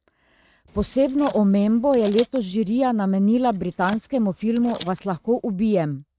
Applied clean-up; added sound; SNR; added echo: neural mask model RNNoise.